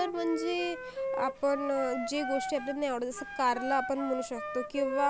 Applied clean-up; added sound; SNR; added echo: none; Wind instrument, woodwind instrument; 6 dB; none.